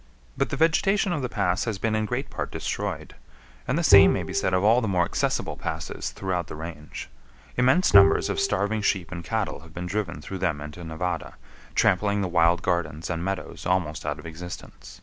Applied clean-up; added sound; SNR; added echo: none; Bowed string instrument; -1 dB; none.